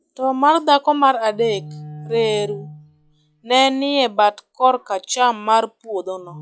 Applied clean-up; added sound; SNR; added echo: classical method log-MMSE.